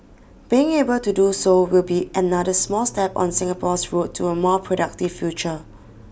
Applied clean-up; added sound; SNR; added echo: none; none; none; none.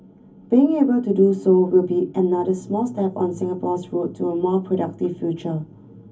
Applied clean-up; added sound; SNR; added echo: none; none; none; reverberation time 0.3 s.